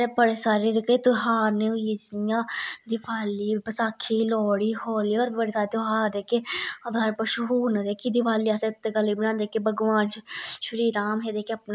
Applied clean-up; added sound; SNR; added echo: none; none; none; none.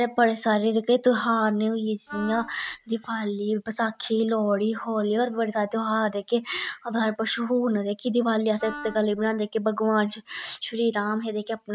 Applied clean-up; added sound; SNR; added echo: neural mask model RNNoise.